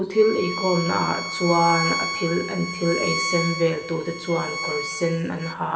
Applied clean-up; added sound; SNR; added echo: none; Bowed string instrument; 6 dB; reverberation time 2.1 s.